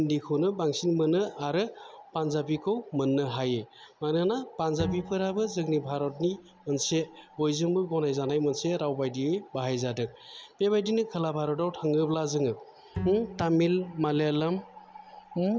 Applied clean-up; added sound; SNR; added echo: none; Bowed string instrument; 13 dB; none.